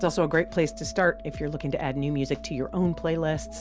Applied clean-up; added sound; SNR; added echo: none; Organ; 16 dB; none.